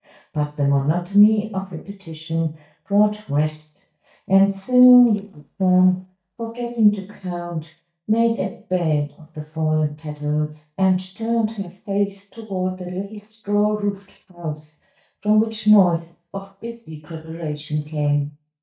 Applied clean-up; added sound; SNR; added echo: neural mask model DeepFilterNet 3.